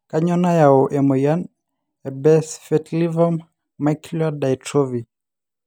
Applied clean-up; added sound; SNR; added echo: none; none; none; none.